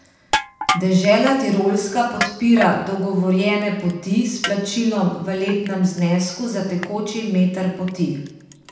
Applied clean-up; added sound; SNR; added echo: none; Crushing; 11 dB; reverberation time 0.9 s.